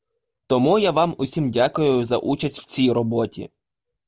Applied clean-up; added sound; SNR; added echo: none; none; none; none.